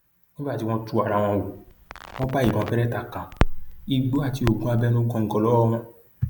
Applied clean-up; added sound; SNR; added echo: none; Crackle; 5 dB; none.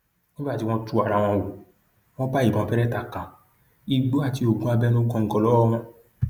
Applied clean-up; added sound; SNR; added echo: none; none; none; none.